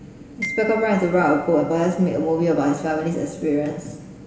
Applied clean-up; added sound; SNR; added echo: none; Glockenspiel; 16 dB; reverberation time 1.1 s.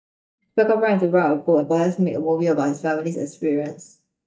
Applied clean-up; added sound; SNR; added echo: neural mask model DeepFilterNet 3.